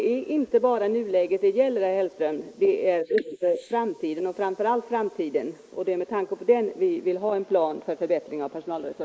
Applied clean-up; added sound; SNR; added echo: neural mask model Resemble Enhance denoiser.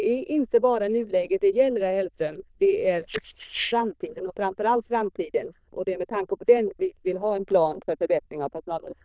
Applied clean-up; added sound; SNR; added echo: neural diffusion model UNIVERSE++.